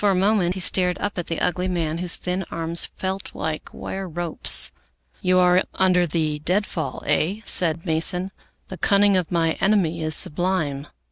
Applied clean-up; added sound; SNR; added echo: none; none; none; none.